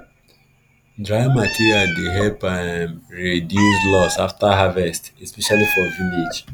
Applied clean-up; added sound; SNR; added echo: none; Meow; 6 dB; none.